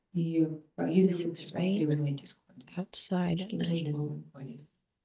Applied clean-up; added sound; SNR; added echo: neural mask model DeepFilterNet 3.